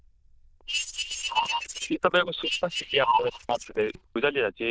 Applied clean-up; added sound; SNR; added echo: neural diffusion model UNIVERSE++.